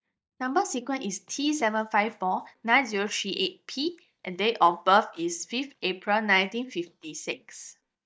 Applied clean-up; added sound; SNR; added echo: neural mask model DeepFilterNet 3.